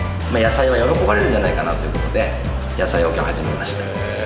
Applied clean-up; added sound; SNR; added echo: none; none; none; none.